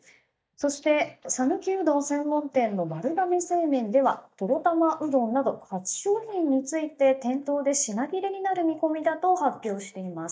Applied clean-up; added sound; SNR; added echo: neural mask model DeepFilterNet 3.